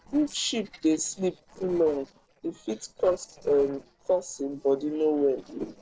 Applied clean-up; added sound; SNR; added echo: neural separator model SepFormer DNS4.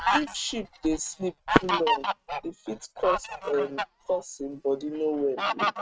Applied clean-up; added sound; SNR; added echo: neural mask model RNNoise.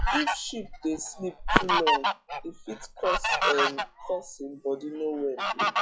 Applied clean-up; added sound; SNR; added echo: classical method log-MMSE.